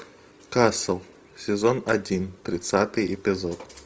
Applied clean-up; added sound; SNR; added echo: none; none; none; none.